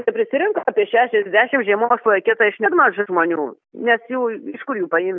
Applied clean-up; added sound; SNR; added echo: none; none; none; none.